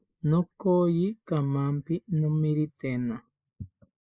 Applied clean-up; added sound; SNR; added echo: neural mask model Resemble Enhance denoiser.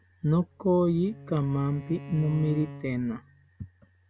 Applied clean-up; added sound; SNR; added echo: none; Bowed string instrument; 15 dB; none.